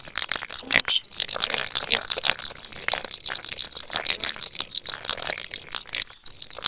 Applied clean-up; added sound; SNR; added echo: neural separator model SepFormer WHAMR!.